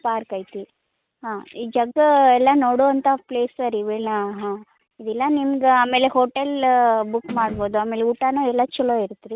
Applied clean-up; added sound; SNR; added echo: neural mask model RNNoise.